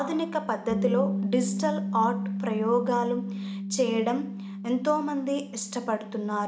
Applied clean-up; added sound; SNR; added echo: none; Bass guitar; 4 dB; none.